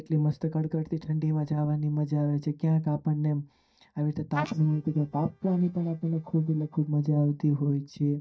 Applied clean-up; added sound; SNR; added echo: neural mask model DeepFilterNet 3.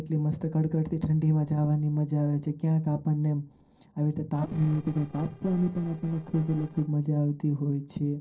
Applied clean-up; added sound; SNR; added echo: neural separator model SepFormer DNS4.